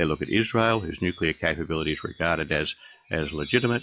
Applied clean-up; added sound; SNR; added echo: classical method log-MMSE.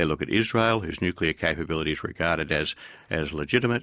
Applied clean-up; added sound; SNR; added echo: none; none; none; none.